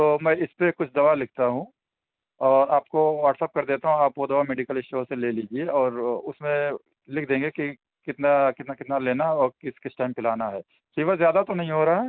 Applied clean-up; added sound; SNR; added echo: none; none; none; none.